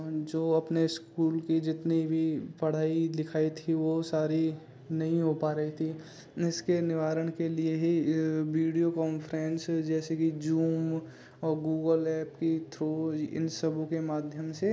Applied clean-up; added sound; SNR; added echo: none; none; none; none.